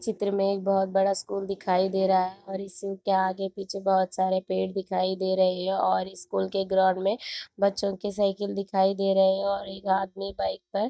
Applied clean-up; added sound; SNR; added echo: neural mask model DeepFilterNet 3.